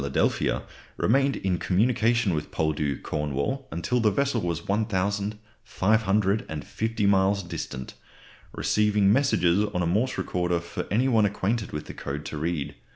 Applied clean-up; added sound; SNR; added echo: none; none; none; none.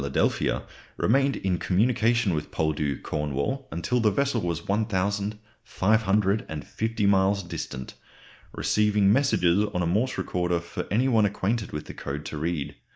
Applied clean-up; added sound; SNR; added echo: neural mask model DeepFilterNet 3.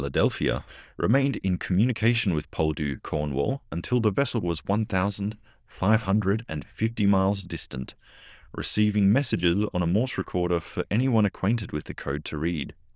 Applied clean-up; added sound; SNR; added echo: neural diffusion model UNIVERSE++.